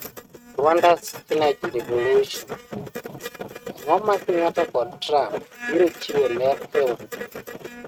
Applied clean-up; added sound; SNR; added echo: neural mask model RNNoise.